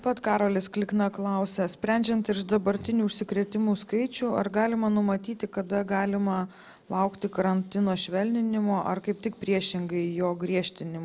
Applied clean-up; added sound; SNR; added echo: none; none; none; none.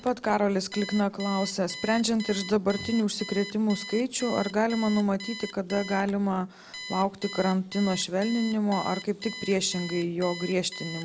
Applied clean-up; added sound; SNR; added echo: none; Alarm; 14 dB; none.